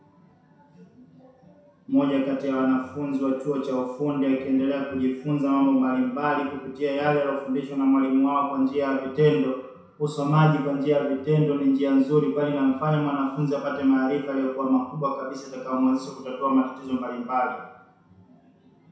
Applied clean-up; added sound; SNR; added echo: none; none; none; reverberation time 0.7 s.